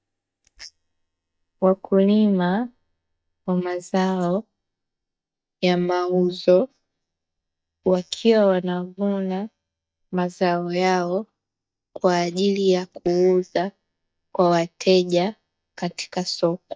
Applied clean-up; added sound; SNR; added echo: neural mask model DeepFilterNet 3.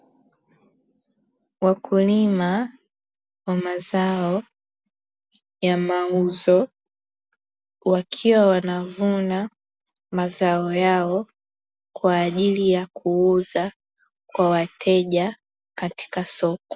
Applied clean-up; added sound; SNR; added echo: none; none; none; none.